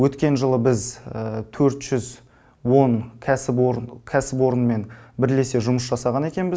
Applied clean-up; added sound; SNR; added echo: none; none; none; none.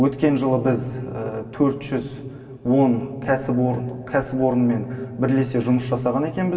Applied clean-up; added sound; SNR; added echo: none; none; none; reverberation time 2.5 s.